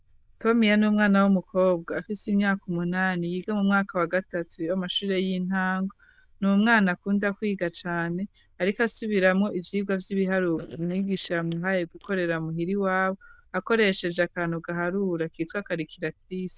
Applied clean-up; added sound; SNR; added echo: neural diffusion model UNIVERSE++.